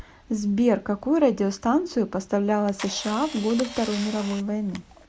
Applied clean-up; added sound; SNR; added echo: none; Camera; 14 dB; none.